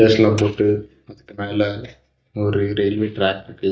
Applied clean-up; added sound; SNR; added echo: neural mask model DeepFilterNet 3.